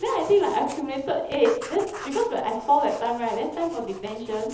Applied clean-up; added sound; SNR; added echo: none; Writing; 17 dB; reverberation time 0.8 s.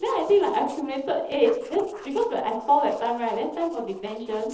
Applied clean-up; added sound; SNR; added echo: neural separator model SepFormer DNS4.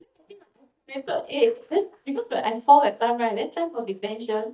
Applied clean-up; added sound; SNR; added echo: neural mask model DeepFilterNet 3.